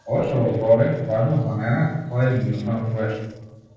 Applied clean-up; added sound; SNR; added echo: neural separator model SepFormer DNS4.